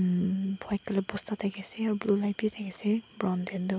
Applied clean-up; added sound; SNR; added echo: none; none; none; none.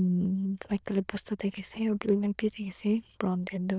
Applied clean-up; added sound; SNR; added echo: neural diffusion model UNIVERSE++.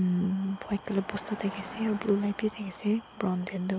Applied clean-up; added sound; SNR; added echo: none; Car passing by; 16 dB; none.